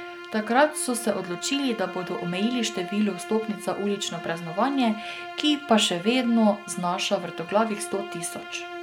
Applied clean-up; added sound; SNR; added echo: none; Bowed string instrument; 12 dB; none.